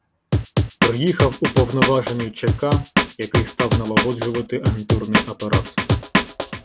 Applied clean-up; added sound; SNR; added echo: none; Drum; -3 dB; none.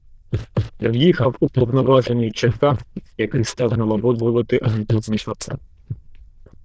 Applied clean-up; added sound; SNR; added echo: neural diffusion model UNIVERSE++.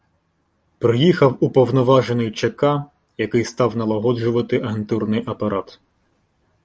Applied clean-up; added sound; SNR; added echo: none; none; none; none.